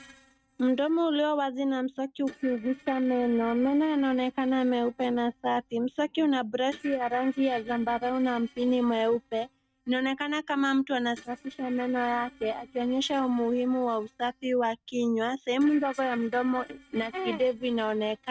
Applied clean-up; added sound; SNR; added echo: neural mask model RNNoise.